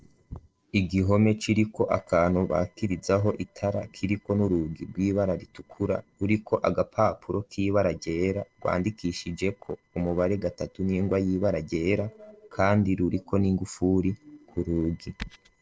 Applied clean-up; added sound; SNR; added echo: neural separator model SepFormer DNS4.